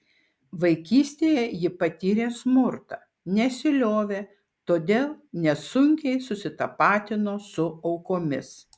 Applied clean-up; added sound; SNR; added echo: none; none; none; none.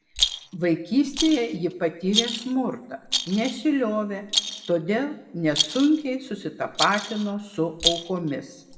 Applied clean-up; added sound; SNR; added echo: none; Rattle; 5 dB; reverberation time 1.0 s.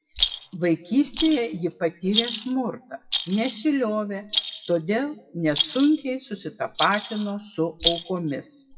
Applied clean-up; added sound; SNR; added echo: classical method WPE with log-MMSE.